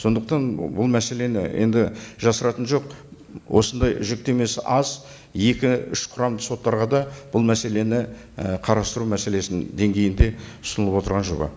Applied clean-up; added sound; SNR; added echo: none; none; none; none.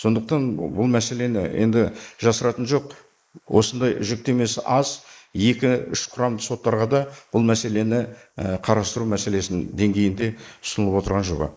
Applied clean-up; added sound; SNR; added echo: neural mask model Resemble Enhance denoiser.